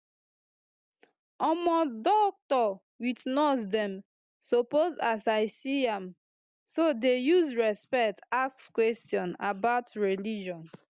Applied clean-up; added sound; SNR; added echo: none; none; none; none.